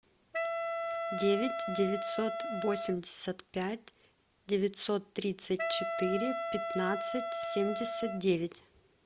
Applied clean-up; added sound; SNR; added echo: none; Wind instrument, woodwind instrument; 9 dB; none.